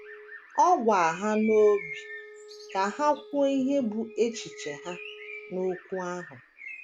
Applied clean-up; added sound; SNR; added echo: none; Bird + Wind instrument, woodwind instrument; 16 dB; none.